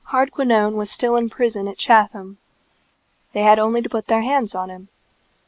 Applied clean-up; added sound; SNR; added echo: neural mask model Resemble Enhance denoiser.